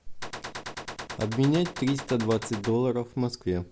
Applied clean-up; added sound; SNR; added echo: none; Gunshot, gunfire; 11 dB; none.